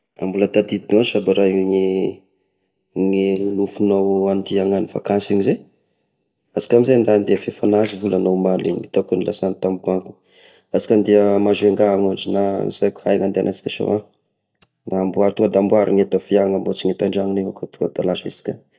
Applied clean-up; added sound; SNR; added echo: neural mask model DeepFilterNet 3.